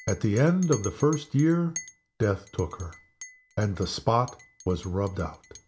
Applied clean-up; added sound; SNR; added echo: none; Chink, clink; 18 dB; none.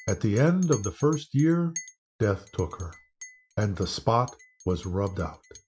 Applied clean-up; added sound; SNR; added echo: classical method Wiener filter.